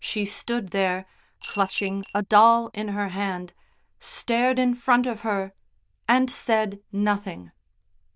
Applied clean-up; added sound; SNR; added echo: neural diffusion model UNIVERSE++.